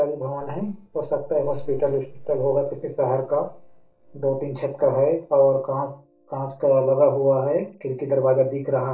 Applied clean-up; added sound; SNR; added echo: neural separator model SepFormer DNS4.